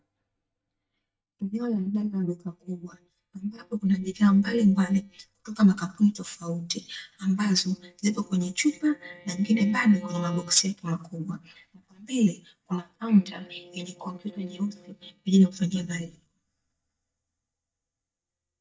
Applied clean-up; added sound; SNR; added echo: neural mask model DeepFilterNet 3.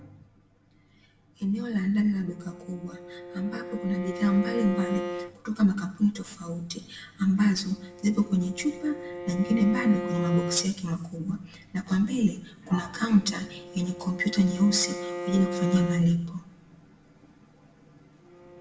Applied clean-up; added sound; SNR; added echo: none; Bowed string instrument; 11 dB; reverberation time 0.6 s.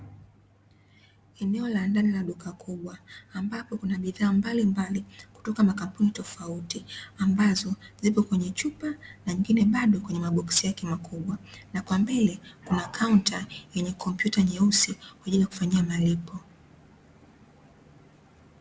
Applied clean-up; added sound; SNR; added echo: none; none; none; none.